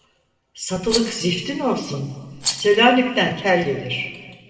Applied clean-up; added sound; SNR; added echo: none; Rattle; 9 dB; reverberation time 2.1 s.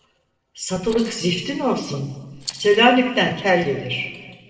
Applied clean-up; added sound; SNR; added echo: neural separator model SepFormer DNS4.